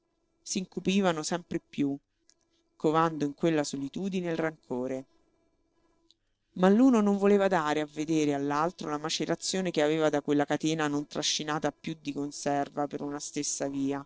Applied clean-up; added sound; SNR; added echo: neural separator model SepFormer DNS4.